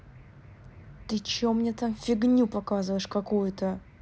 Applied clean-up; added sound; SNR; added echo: none; none; none; none.